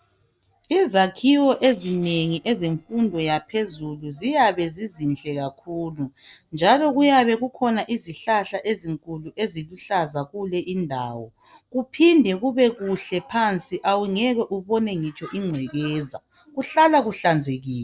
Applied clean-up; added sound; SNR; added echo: neural separator model SepFormer DNS4.